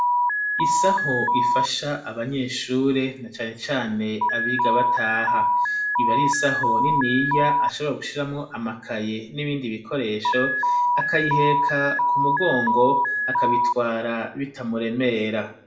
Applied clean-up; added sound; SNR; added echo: none; Alarm; -2 dB; reverberation time 0.5 s.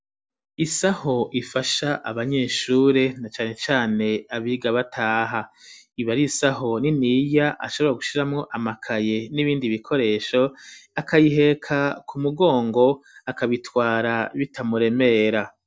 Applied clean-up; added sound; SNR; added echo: none; none; none; none.